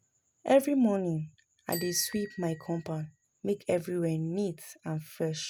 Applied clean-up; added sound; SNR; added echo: none; Bicycle bell; 18 dB; none.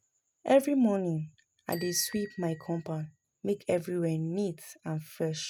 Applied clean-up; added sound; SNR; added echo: neural mask model RNNoise.